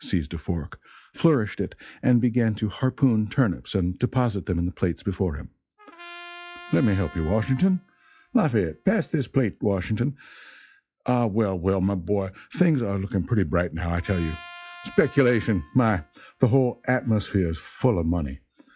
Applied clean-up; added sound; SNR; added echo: classical method log-MMSE.